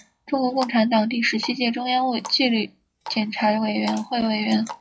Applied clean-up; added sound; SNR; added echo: classical method log-MMSE.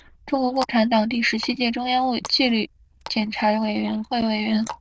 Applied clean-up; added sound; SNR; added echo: neural diffusion model UNIVERSE++.